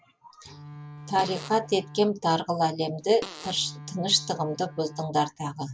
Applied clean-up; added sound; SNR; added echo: none; Bowed string instrument + Fart; 15 dB; none.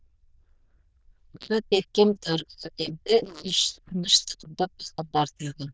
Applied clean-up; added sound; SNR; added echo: neural diffusion model UNIVERSE++.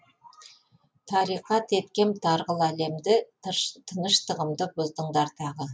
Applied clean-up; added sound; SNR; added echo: none; none; none; none.